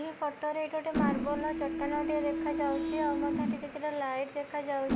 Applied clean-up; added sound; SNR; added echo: none; Mechanisms; 0 dB; none.